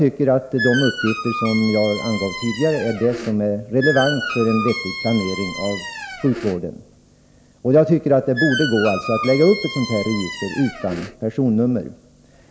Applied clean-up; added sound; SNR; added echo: none; Squeak; 8 dB; none.